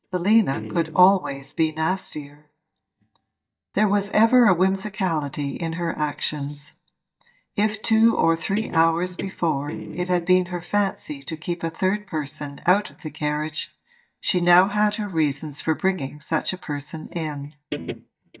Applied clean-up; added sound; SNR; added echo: neural mask model DeepFilterNet 3.